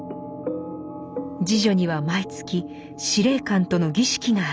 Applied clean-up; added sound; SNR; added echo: none; none; none; none.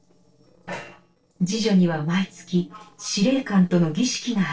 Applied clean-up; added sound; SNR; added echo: neural separator model SepFormer DNS4.